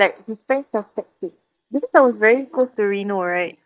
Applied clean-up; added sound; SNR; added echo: neural mask model DeepFilterNet 3.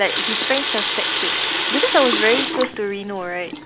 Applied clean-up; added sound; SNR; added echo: none; Water tap, faucet; 0 dB; none.